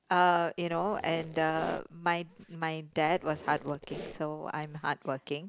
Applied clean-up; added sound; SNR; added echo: none; Squeak; 16 dB; none.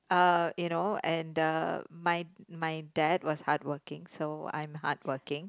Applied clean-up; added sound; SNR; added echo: none; none; none; none.